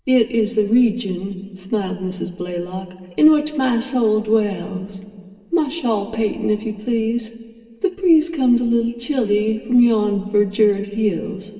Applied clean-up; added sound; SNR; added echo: none; none; none; reverberation time 2.2 s.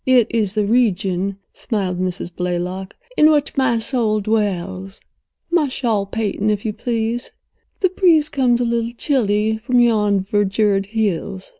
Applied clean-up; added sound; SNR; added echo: none; none; none; none.